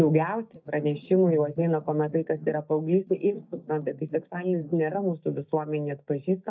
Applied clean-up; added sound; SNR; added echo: neural mask model DeepFilterNet 3.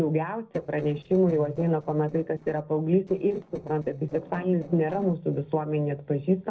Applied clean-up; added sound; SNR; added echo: neural separator model SepFormer DNS4.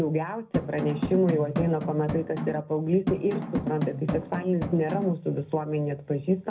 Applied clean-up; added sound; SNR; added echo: none; Drum; 4 dB; reverberation time 0.4 s.